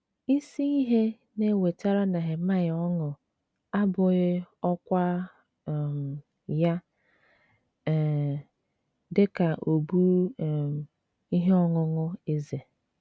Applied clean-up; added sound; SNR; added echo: none; none; none; none.